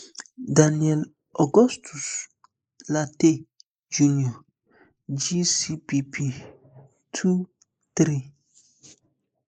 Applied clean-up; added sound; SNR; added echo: neural mask model Resemble Enhance denoiser.